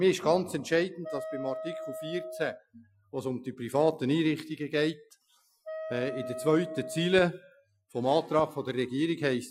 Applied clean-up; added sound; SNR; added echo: classical method Wiener filter.